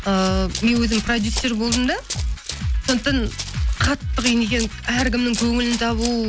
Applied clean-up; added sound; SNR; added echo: none; Run; 12 dB; none.